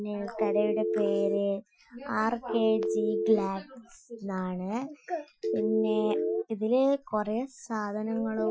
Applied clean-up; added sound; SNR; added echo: classical method Wiener filter.